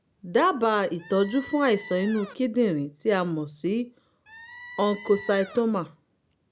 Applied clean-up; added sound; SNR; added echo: none; Squeak; 16 dB; none.